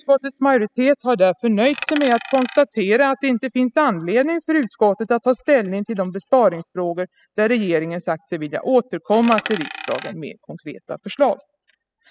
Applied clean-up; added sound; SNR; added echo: classical method spectral subtraction.